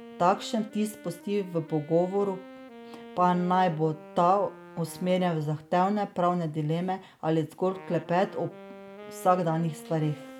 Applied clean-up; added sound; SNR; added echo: none; Wind instrument, woodwind instrument; 19 dB; none.